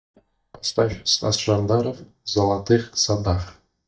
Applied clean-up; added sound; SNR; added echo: neural mask model DeepFilterNet 3.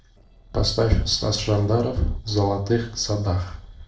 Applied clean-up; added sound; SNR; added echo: neural separator model SepFormer DNS4.